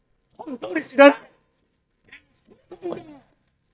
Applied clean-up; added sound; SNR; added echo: neural mask model DeepFilterNet 3.